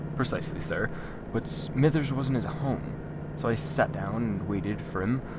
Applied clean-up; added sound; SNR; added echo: none; Engine / Boat, Water vehicle; 5 dB; none.